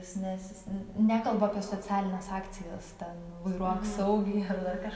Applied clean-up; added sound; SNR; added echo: none; none; none; none.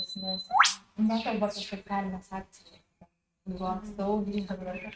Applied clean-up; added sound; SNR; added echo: neural mask model RNNoise.